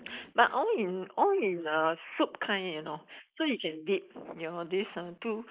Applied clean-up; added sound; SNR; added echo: neural mask model Resemble Enhance denoiser.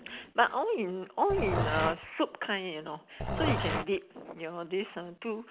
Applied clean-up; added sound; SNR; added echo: none; Growling; 1 dB; none.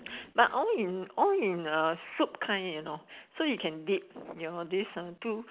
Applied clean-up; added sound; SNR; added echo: none; none; none; none.